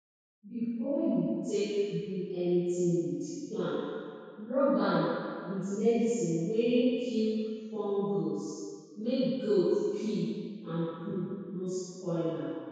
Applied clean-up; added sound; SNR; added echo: none; none; none; reverberation time 1.9 s.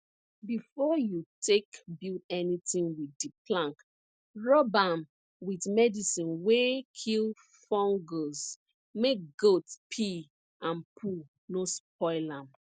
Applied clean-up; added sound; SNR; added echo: none; none; none; none.